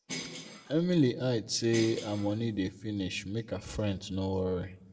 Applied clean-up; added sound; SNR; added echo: none; Bell; 12 dB; reverberation time 0.5 s.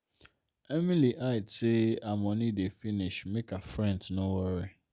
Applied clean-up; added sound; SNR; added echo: none; none; none; none.